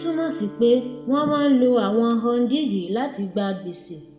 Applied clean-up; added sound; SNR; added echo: none; Guitar; 20 dB; reverberation time 0.8 s.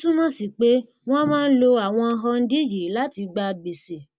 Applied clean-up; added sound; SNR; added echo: none; none; none; none.